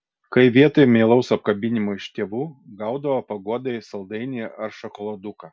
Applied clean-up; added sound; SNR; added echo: none; none; none; none.